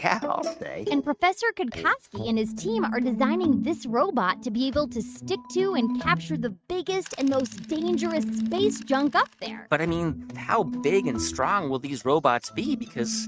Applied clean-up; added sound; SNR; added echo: neural mask model RNNoise.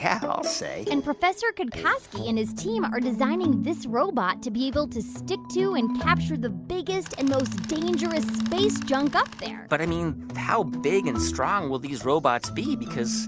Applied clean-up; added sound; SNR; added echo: none; Tools; 15 dB; none.